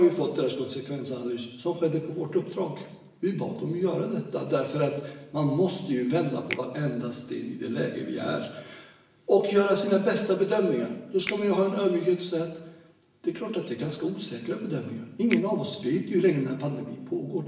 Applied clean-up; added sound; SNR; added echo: none; Finger snapping; 17 dB; reverberation time 0.9 s.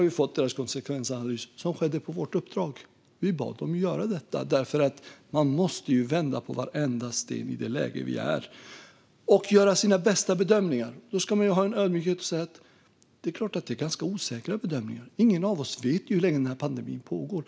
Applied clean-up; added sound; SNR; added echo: none; none; none; none.